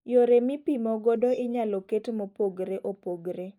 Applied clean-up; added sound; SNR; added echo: neural mask model Resemble Enhance denoiser.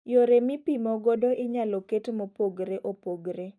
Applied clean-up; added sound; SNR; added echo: neural mask model DeepFilterNet 3.